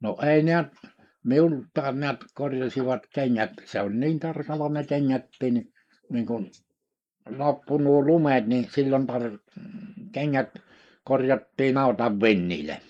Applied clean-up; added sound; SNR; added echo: neural mask model Resemble Enhance denoiser.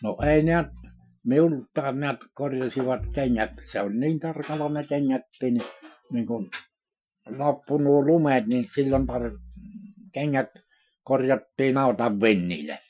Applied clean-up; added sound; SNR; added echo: classical method Wiener filter.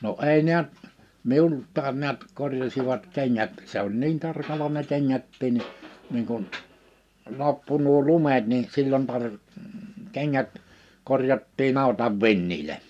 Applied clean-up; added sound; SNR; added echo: none; none; none; none.